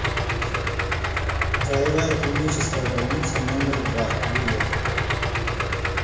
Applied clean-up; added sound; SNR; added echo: none; Idling; -4 dB; reverberation time 0.9 s.